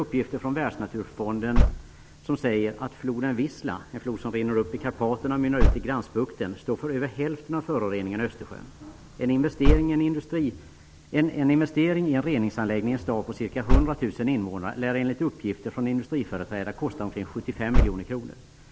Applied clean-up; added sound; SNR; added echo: none; Slam / Car; 2 dB; none.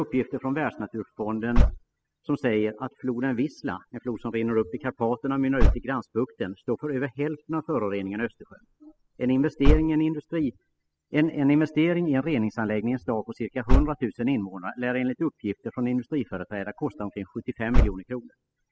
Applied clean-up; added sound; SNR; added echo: classical method spectral subtraction.